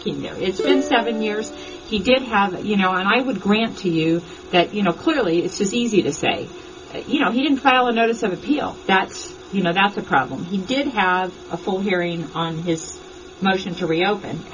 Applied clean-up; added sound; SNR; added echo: none; Plucked string instrument; 6 dB; reverberation time 0.2 s.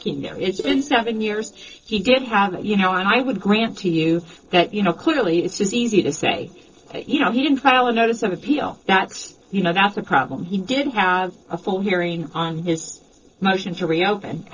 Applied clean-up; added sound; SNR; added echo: neural separator model SepFormer DNS4.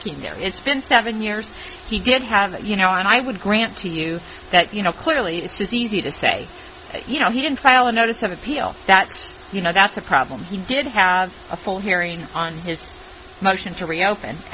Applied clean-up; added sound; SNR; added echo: none; none; none; none.